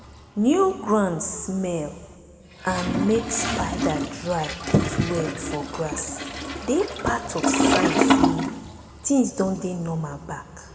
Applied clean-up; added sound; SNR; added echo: none; Toilet flush; 2 dB; reverberation time 2.2 s.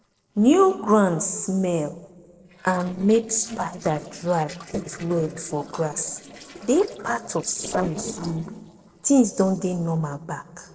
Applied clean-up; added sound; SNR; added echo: neural separator model SepFormer DNS4.